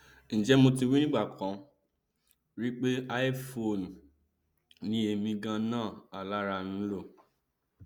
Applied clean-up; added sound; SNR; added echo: none; none; none; none.